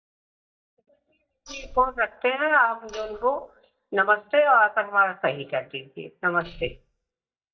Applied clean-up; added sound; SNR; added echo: neural mask model DeepFilterNet 3.